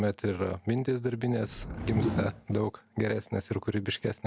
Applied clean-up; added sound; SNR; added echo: none; Whoosh, swoosh, swish; 6 dB; none.